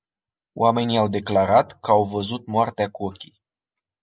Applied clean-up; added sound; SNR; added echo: none; none; none; none.